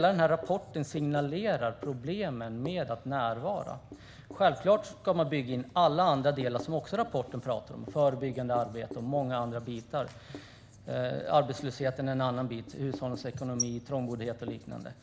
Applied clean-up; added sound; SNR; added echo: none; Writing; 16 dB; none.